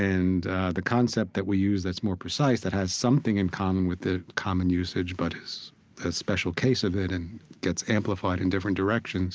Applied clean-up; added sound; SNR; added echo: none; none; none; none.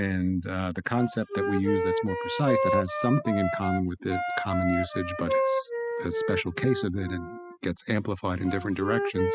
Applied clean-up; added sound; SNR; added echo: classical method spectral subtraction.